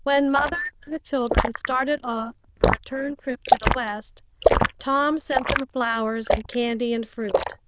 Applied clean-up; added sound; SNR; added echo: neural diffusion model UNIVERSE++.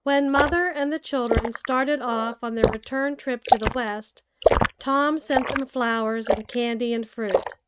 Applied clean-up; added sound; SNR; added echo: neural mask model RNNoise.